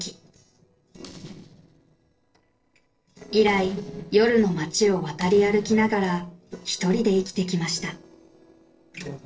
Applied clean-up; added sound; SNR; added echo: neural separator model SepFormer DNS4.